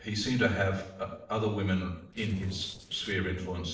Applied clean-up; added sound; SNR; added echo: neural separator model SepFormer DNS4.